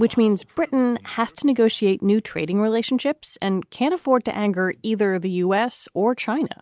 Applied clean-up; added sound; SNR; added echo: none; none; none; none.